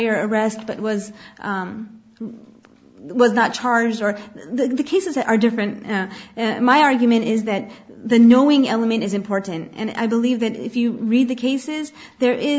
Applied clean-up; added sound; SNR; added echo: none; none; none; none.